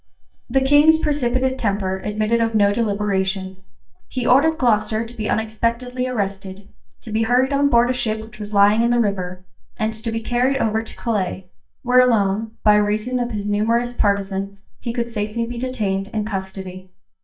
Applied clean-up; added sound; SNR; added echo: neural mask model DeepFilterNet 3.